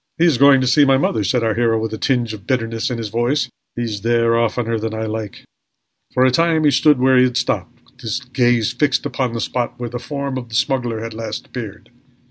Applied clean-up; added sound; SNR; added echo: none; none; none; none.